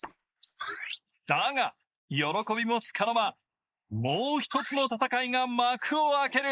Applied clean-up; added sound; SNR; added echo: neural mask model Resemble Enhance denoiser.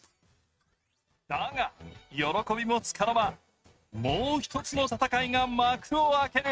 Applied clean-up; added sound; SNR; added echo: neural mask model RNNoise.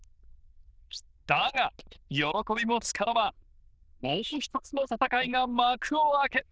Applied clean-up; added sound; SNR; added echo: neural diffusion model UNIVERSE++.